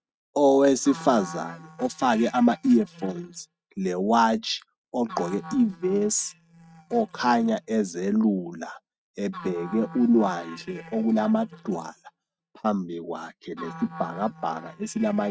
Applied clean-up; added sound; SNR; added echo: neural mask model RNNoise.